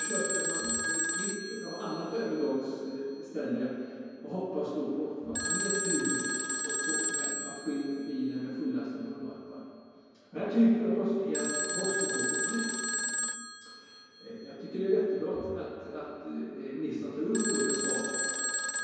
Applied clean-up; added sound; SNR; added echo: none; Telephone; 1 dB; reverberation time 2.2 s.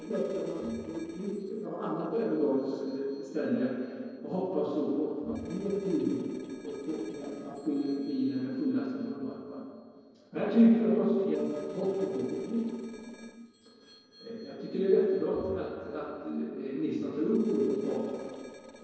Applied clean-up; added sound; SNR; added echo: neural separator model SepFormer DNS4.